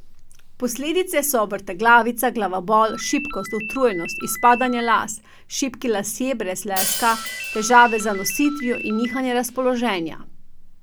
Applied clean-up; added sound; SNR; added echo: none; Ringtone + Hi-hat; 10 dB; none.